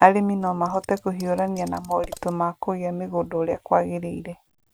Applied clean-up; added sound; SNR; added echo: none; Scissors; 20 dB; none.